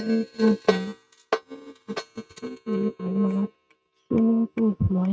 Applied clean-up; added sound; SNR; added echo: neural mask model RNNoise.